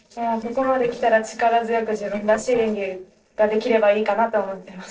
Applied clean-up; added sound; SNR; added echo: neural separator model SepFormer DNS4.